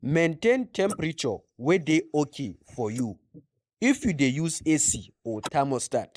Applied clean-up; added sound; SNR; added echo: neural mask model Resemble Enhance denoiser.